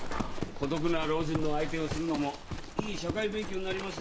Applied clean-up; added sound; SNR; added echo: none; Livestock, farm animals, working animals; 2 dB; none.